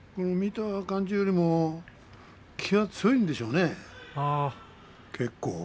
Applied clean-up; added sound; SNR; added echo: none; none; none; none.